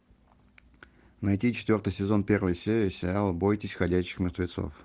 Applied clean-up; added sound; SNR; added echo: none; none; none; none.